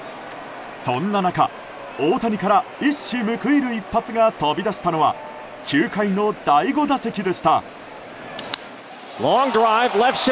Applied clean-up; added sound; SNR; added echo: none; none; none; none.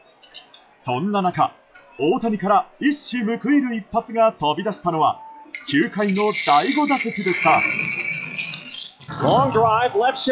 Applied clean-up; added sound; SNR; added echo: classical method log-MMSE.